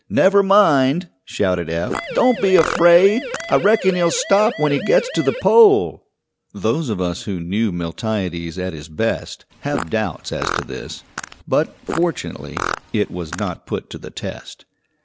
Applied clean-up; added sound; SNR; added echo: none; Siren + Fart; 9 dB; none.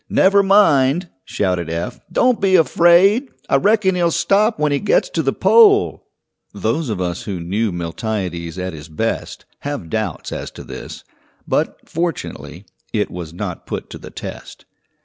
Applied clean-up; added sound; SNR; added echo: none; none; none; none.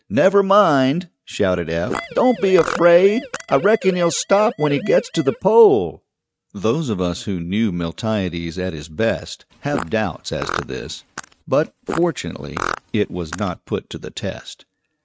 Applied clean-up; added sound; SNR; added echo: neural mask model RNNoise.